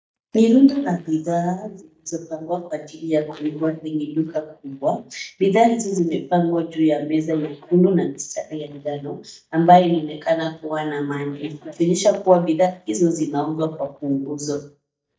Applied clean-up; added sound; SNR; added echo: neural mask model DeepFilterNet 3.